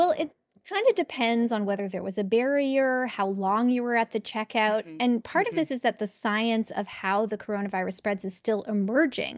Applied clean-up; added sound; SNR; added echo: neural mask model DeepFilterNet 3.